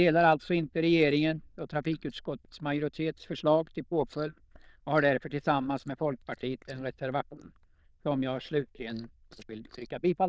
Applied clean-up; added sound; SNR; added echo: neural diffusion model UNIVERSE++.